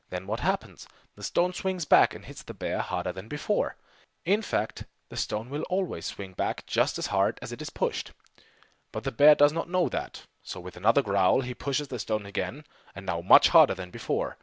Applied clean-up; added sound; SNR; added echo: none; none; none; none.